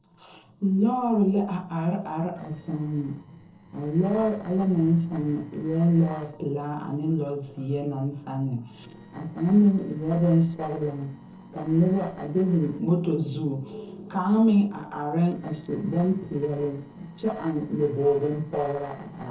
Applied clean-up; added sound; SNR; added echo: neural separator model SepFormer DNS4.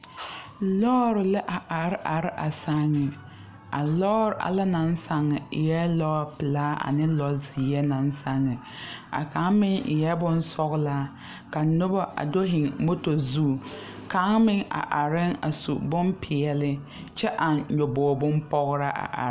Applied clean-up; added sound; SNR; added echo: none; none; none; none.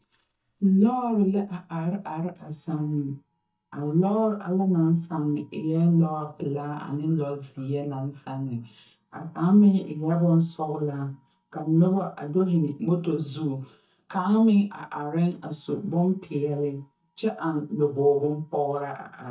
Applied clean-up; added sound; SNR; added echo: neural mask model DeepFilterNet 3.